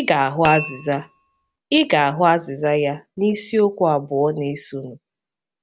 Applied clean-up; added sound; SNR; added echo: none; Glass; 10 dB; none.